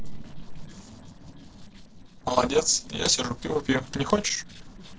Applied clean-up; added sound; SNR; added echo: neural separator model SepFormer DNS4.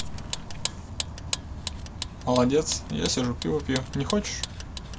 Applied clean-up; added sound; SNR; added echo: none; Vehicle; 7 dB; none.